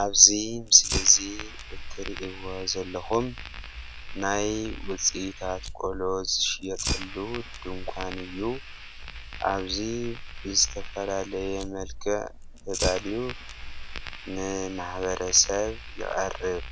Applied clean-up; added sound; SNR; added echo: none; Fire; 8 dB; none.